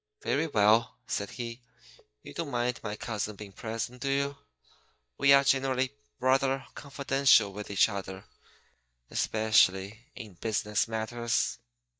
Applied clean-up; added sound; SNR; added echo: neural mask model DeepFilterNet 3.